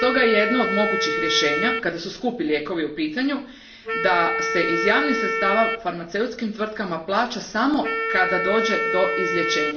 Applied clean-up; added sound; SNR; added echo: none; Wind instrument, woodwind instrument; 3 dB; reverberation time 0.5 s.